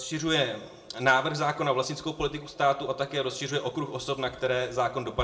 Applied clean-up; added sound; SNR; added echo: none; none; none; reverberation time 0.6 s.